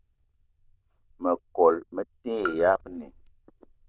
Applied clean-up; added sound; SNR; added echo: neural diffusion model UNIVERSE++.